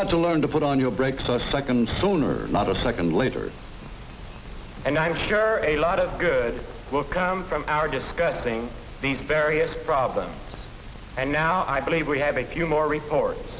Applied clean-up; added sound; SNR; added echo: none; Sliding door; 15 dB; none.